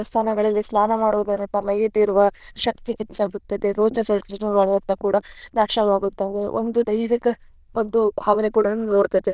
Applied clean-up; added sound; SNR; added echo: neural diffusion model UNIVERSE++.